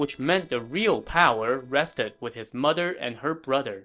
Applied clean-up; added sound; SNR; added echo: neural separator model SepFormer DNS4.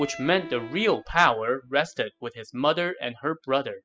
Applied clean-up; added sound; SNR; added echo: classical method spectral subtraction.